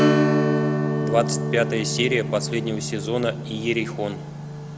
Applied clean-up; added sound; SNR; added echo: none; Strum; -2 dB; none.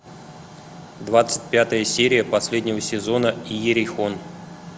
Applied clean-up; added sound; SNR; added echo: none; none; none; none.